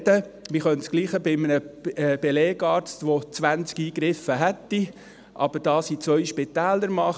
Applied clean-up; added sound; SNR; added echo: none; none; none; none.